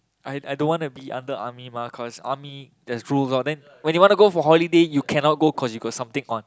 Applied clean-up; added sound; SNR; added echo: none; none; none; none.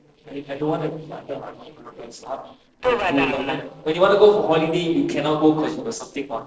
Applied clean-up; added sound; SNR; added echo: neural separator model SepFormer DNS4.